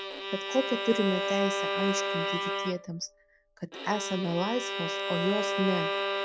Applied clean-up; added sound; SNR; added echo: none; Bowed string instrument; 0 dB; none.